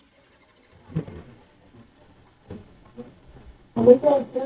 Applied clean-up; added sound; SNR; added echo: neural mask model DeepFilterNet 3.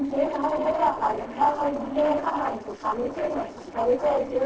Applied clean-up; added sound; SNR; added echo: neural separator model SepFormer DNS4.